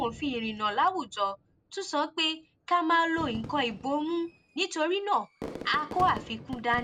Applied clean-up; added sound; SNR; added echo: none; Fireworks; 15 dB; none.